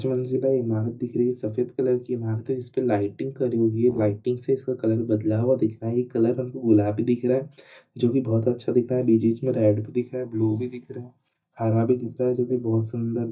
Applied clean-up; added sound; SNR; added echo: neural mask model DeepFilterNet 3.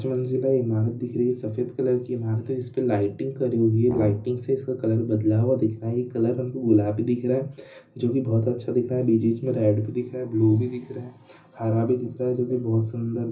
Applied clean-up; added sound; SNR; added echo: none; Brass instrument; 12 dB; reverberation time 0.4 s.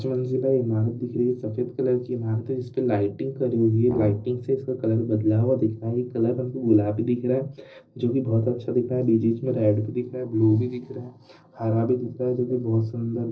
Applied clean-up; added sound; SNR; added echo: neural separator model SepFormer DNS4.